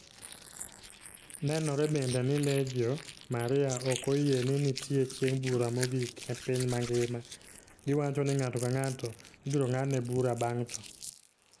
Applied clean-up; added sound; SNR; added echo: neural mask model Resemble Enhance denoiser.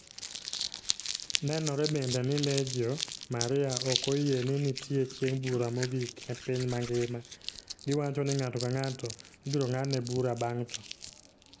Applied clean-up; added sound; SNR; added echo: none; Crumpling, crinkling; 7 dB; none.